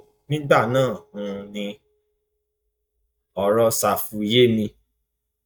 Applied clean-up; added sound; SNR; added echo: neural mask model DeepFilterNet 3.